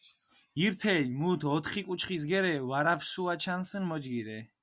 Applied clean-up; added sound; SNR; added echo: none; none; none; none.